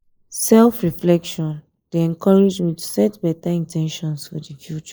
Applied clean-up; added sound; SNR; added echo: neural mask model Resemble Enhance denoiser.